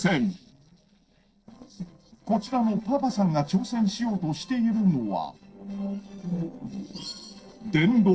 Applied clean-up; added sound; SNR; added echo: neural separator model SepFormer DNS4.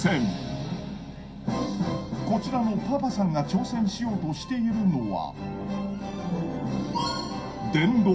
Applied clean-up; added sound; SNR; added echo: none; Bus; 19 dB; reverberation time 0.3 s.